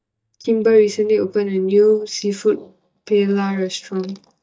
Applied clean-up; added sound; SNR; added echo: neural mask model DeepFilterNet 3.